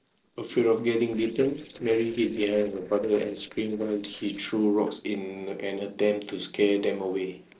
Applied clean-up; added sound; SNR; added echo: neural separator model SepFormer DNS4.